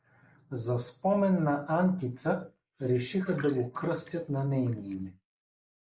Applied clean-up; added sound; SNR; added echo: neural mask model Resemble Enhance denoiser.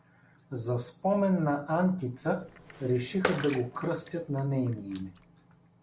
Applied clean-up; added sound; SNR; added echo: none; Bathtub (filling or washing) / Water / Splash, splatter; 9 dB; none.